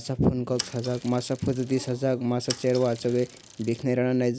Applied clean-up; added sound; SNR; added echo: none; Mechanisms / Bicycle; 15 dB; none.